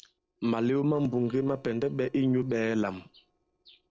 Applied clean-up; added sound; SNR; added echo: neural separator model SepFormer DNS4.